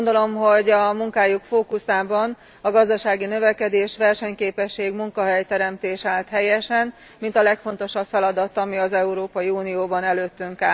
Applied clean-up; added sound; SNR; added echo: none; none; none; none.